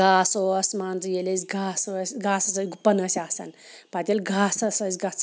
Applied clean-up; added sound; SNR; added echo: none; none; none; none.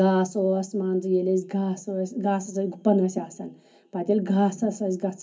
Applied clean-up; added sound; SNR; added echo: none; none; none; reverberation time 0.3 s.